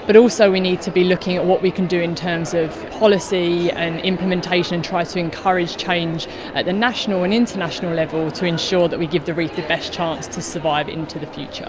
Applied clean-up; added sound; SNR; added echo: none; none; none; none.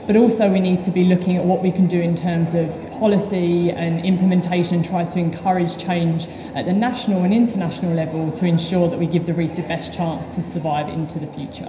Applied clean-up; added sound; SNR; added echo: none; none; none; reverberation time 0.9 s.